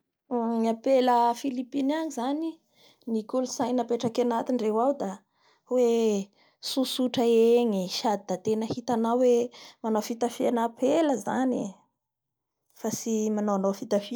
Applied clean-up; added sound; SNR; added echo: none; none; none; none.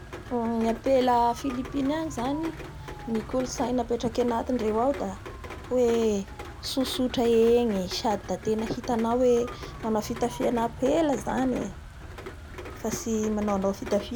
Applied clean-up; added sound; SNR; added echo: none; Rain; 12 dB; none.